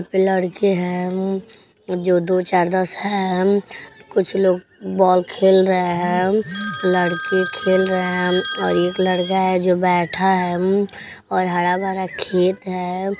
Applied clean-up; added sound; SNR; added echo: none; Telephone; 5 dB; none.